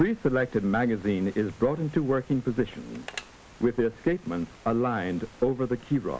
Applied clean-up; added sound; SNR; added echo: none; Telephone; 19 dB; none.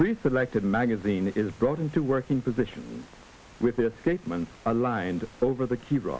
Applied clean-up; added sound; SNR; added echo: none; none; none; none.